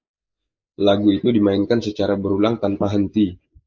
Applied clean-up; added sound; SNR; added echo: neural mask model Resemble Enhance denoiser.